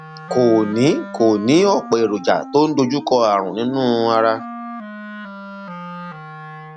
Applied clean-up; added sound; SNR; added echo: none; Wind instrument, woodwind instrument; 14 dB; none.